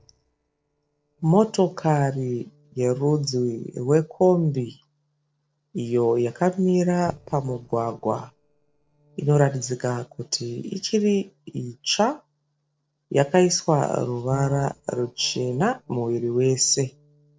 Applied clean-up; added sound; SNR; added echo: neural separator model SepFormer DNS4.